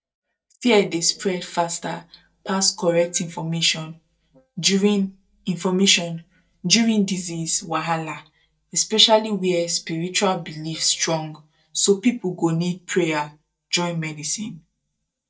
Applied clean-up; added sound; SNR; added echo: neural mask model DeepFilterNet 3.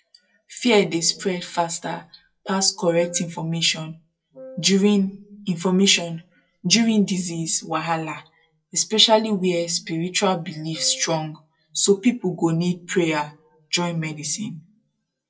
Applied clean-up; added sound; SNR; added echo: classical method WPE with log-MMSE.